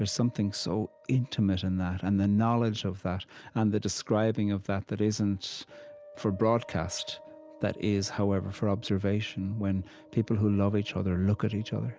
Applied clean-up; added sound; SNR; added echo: none; none; none; none.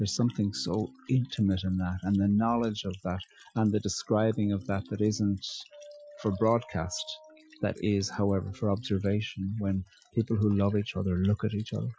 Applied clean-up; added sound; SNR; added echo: classical method Wiener filter.